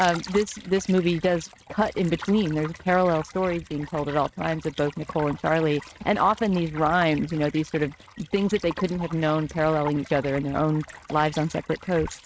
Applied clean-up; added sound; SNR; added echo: neural mask model RNNoise.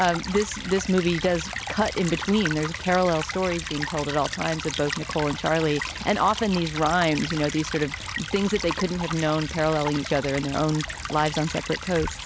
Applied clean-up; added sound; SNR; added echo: none; Stream / Trickle, dribble; 8 dB; none.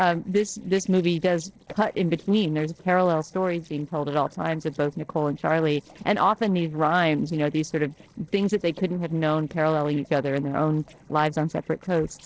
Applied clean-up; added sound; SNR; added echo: neural separator model SepFormer DNS4.